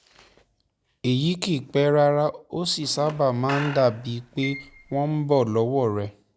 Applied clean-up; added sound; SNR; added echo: none; Squeak / Screech; 14 dB; none.